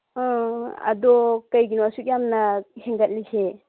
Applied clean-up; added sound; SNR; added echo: none; none; none; none.